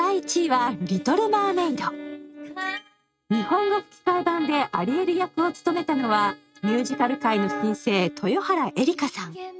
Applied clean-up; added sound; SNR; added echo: neural mask model RNNoise.